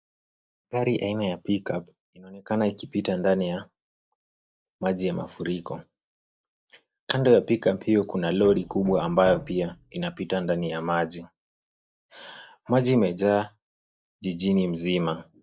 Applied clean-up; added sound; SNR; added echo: neural mask model DeepFilterNet 3.